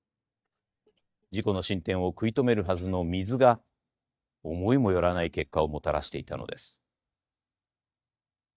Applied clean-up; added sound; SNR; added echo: neural mask model DeepFilterNet 3.